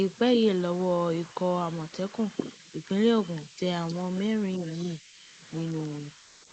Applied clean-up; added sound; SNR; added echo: neural mask model Resemble Enhance denoiser.